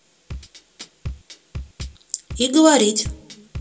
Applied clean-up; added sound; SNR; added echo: none; Bass drum / Drum kit; 13 dB; reverberation time 0.2 s.